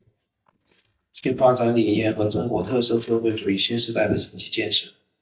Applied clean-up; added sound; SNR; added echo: neural mask model DeepFilterNet 3.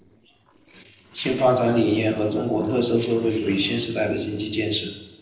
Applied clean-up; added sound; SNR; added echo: neural separator model SepFormer DNS4.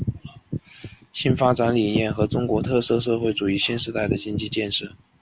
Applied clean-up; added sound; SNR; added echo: none; none; none; none.